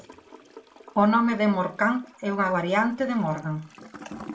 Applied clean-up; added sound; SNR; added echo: none; Toilet flush / Gurgling; 20 dB; reverberation time 0.3 s.